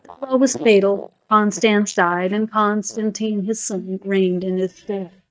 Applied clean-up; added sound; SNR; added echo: neural mask model DeepFilterNet 3.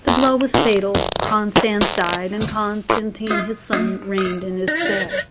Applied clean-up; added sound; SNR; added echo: none; Fart; 1 dB; none.